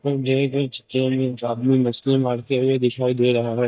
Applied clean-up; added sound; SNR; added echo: neural mask model DeepFilterNet 3.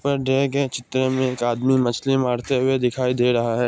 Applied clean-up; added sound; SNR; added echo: none; none; none; none.